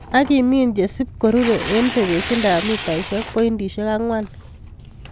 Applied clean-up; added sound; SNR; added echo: none; Tearing; 10 dB; none.